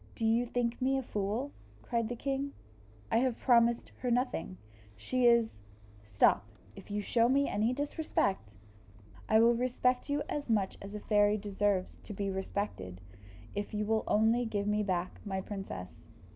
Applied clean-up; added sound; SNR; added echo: none; Engine starting / Motor vehicle (road); 19 dB; none.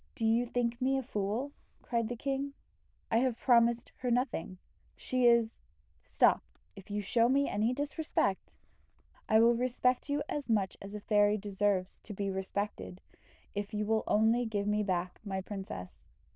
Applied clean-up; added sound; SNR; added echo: neural diffusion model UNIVERSE++.